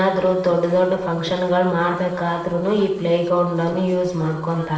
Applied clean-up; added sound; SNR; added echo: neural separator model SepFormer DNS4.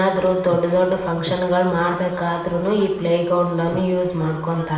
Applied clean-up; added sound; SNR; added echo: none; Breathing; 13 dB; reverberation time 0.8 s.